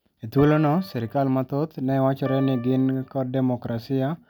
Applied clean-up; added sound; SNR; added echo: none; Piano; 19 dB; none.